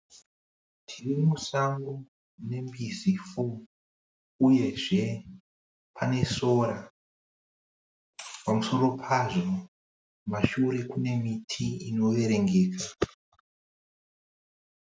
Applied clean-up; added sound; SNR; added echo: none; Liquid; 17 dB; none.